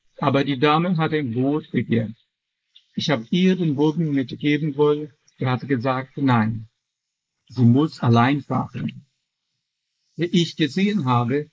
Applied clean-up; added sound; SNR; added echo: neural mask model Resemble Enhance denoiser.